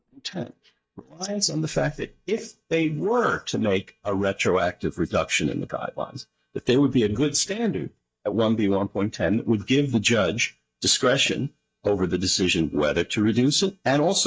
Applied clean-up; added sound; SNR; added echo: neural mask model DeepFilterNet 3.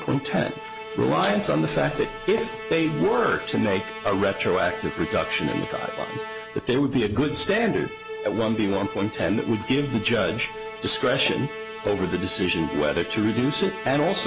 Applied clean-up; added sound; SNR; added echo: none; Musical instrument; 11 dB; none.